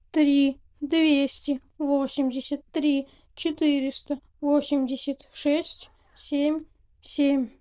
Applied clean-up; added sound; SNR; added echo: neural diffusion model UNIVERSE++.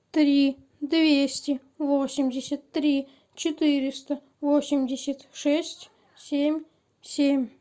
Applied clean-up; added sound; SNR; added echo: none; none; none; none.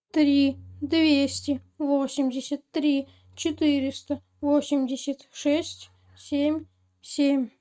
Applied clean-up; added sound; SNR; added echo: neural mask model RNNoise.